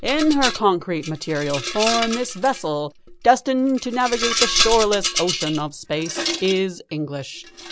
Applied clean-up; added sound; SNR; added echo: none; Rattle; 5 dB; none.